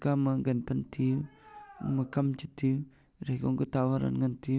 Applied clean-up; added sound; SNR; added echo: none; none; none; none.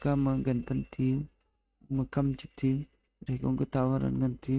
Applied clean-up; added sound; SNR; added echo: neural mask model RNNoise.